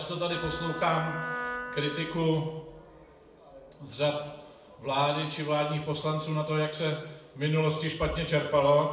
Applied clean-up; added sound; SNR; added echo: none; Wind instrument, woodwind instrument; 8 dB; reverberation time 0.7 s.